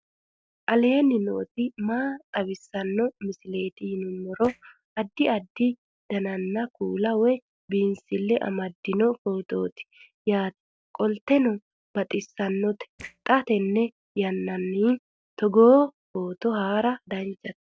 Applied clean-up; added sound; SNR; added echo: neural separator model SepFormer DNS4.